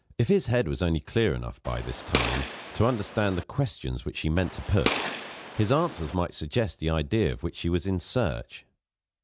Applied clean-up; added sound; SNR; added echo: none; Gunshot, gunfire; 6 dB; none.